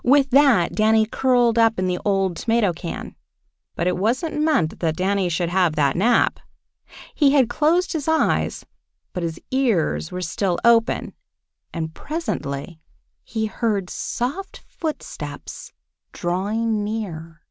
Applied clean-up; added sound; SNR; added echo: none; none; none; none.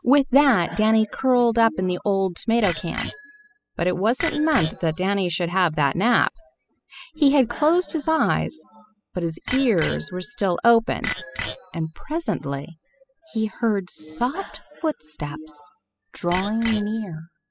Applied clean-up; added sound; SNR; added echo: classical method spectral subtraction.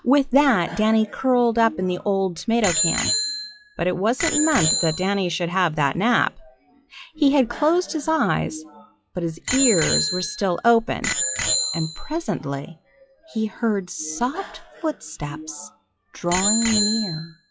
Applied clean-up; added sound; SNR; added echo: classical method log-MMSE.